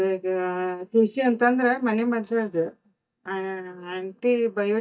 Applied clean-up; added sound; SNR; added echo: neural mask model DeepFilterNet 3.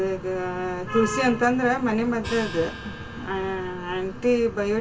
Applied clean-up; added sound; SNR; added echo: none; Gong; 17 dB; reverberation time 0.2 s.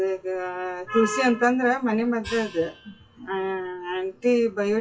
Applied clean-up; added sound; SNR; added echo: classical method WPE with log-MMSE.